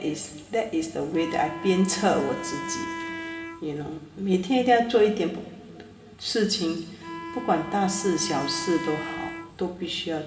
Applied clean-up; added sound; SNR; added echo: none; Wind instrument, woodwind instrument; 10 dB; reverberation time 2.3 s.